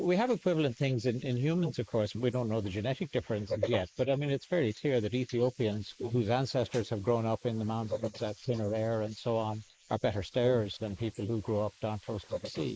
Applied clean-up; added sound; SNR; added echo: neural mask model Resemble Enhance denoiser.